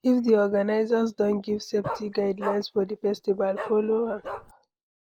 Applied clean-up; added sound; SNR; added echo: neural mask model Resemble Enhance denoiser.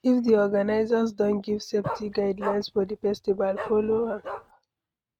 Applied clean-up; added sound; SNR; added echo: neural mask model RNNoise.